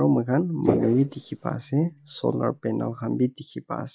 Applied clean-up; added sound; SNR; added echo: neural mask model Resemble Enhance denoiser.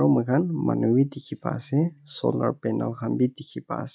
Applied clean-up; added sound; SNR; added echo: none; none; none; none.